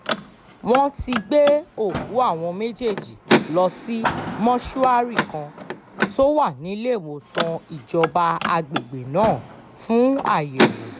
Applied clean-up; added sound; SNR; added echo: none; Car; 5 dB; none.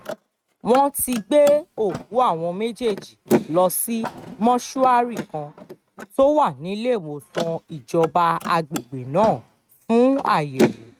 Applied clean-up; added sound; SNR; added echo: neural mask model RNNoise.